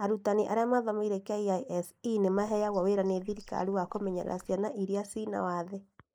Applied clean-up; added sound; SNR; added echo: neural mask model Resemble Enhance denoiser.